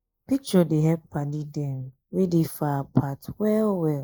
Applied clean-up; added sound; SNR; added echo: neural mask model Resemble Enhance denoiser.